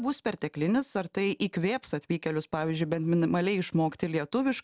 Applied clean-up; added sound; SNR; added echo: none; none; none; none.